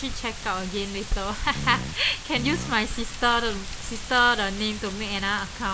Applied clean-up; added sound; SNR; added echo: none; Wind + Fart; 6 dB; none.